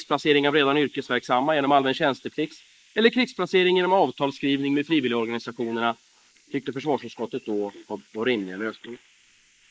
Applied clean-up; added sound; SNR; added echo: neural mask model Resemble Enhance denoiser.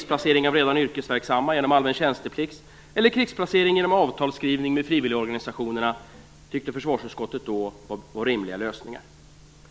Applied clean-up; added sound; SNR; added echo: none; none; none; none.